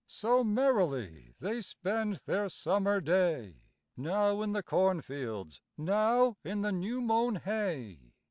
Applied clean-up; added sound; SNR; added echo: none; none; none; none.